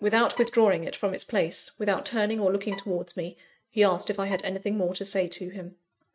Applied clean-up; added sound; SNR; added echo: neural mask model RNNoise.